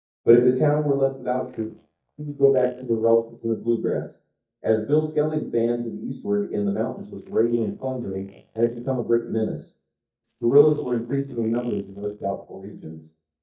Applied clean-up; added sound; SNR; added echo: neural mask model DeepFilterNet 3.